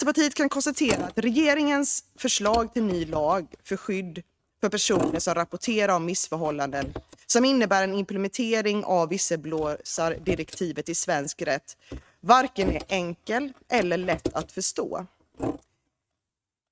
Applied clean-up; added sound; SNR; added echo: neural mask model RNNoise.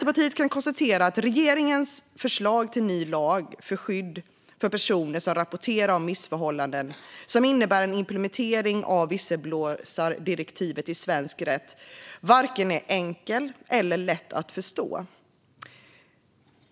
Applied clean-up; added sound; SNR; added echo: none; none; none; none.